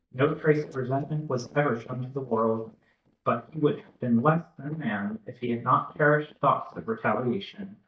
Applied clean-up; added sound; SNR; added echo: neural mask model DeepFilterNet 3.